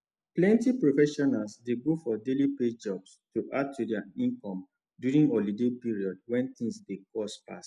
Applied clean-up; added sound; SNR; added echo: none; none; none; none.